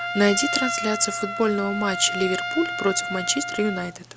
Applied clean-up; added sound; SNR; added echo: none; Trumpet; 5 dB; none.